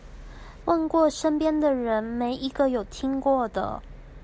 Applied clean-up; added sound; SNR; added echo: none; none; none; none.